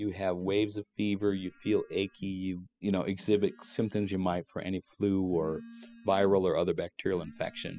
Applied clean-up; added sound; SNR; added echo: classical method spectral subtraction.